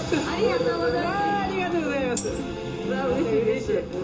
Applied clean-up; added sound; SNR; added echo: none; Tambourine; 16 dB; reverberation time 0.2 s.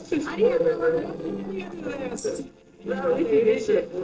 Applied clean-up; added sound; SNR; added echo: neural separator model SepFormer DNS4.